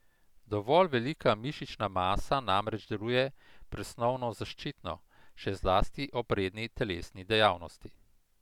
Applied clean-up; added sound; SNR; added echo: none; none; none; none.